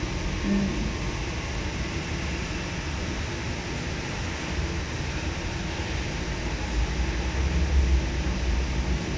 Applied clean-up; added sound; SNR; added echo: none; none; none; none.